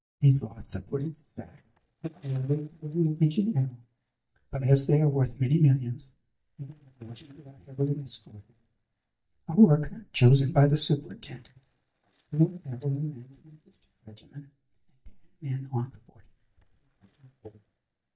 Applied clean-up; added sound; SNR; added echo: neural mask model DeepFilterNet 3.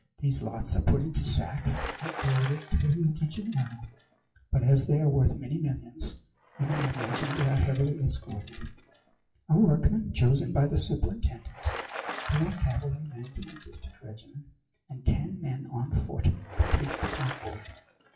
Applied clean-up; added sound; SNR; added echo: classical method WPE with log-MMSE.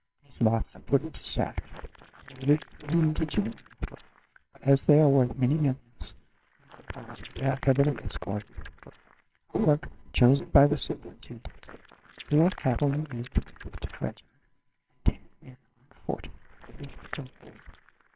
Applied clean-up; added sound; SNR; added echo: neural separator model SepFormer WHAMR!.